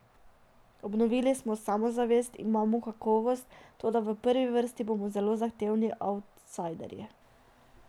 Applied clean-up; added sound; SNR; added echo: none; none; none; none.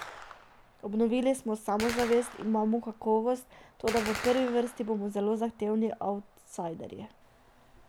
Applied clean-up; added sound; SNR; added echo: none; Gunshot, gunfire; 13 dB; none.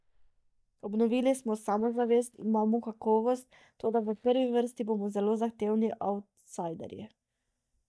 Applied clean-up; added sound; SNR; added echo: neural mask model DeepFilterNet 3.